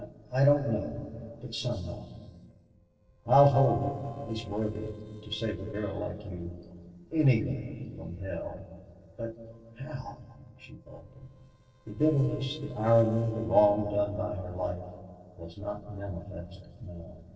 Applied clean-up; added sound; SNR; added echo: neural separator model SepFormer DNS4.